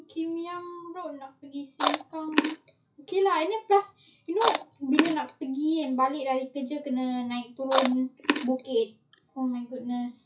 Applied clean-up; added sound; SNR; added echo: classical method WPE with log-MMSE.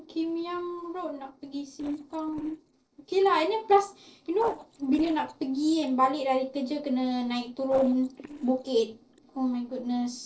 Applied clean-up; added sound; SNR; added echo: neural separator model SepFormer DNS4.